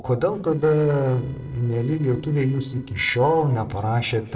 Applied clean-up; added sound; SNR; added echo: neural separator model SepFormer DNS4.